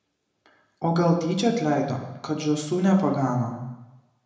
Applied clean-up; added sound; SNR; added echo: none; none; none; reverberation time 0.9 s.